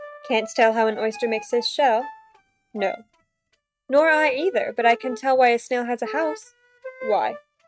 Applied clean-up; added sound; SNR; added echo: neural mask model RNNoise.